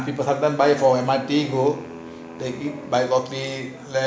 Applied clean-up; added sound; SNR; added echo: none; Wind instrument, woodwind instrument; 17 dB; none.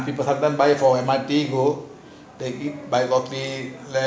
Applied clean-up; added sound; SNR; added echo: none; none; none; none.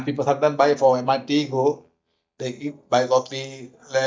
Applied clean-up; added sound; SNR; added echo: neural mask model DeepFilterNet 3.